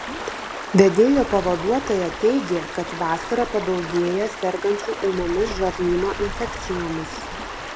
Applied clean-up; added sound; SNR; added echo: none; Stream; 9 dB; none.